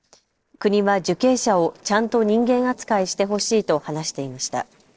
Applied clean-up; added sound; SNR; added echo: neural separator model SepFormer DNS4.